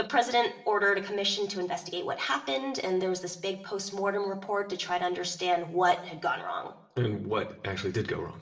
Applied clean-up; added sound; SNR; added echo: none; none; none; reverberation time 0.6 s.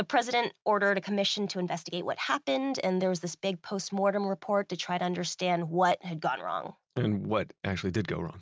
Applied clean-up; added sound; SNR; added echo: none; none; none; none.